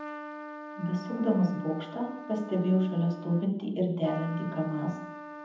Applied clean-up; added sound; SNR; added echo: none; Trumpet; 12 dB; reverberation time 0.8 s.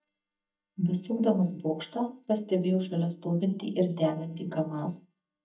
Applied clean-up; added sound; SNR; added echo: neural mask model DeepFilterNet 3.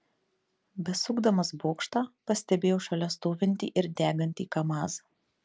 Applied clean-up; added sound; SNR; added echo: none; none; none; none.